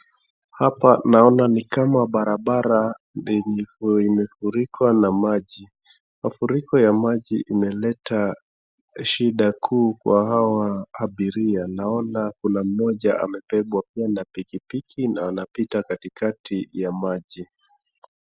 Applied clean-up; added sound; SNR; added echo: none; none; none; none.